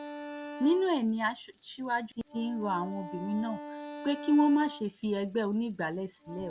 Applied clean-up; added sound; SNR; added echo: none; Wind instrument, woodwind instrument + Insect; 11 dB; none.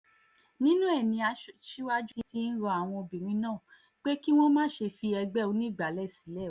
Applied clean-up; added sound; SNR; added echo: none; none; none; none.